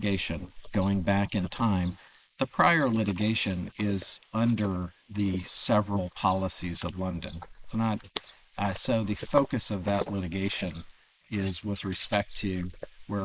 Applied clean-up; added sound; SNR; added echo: neural mask model Resemble Enhance denoiser.